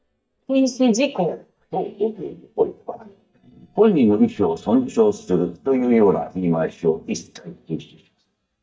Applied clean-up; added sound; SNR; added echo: neural mask model DeepFilterNet 3.